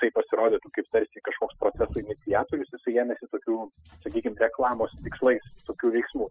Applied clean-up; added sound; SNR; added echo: classical method spectral subtraction.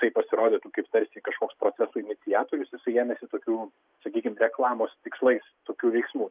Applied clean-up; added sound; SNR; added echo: none; none; none; none.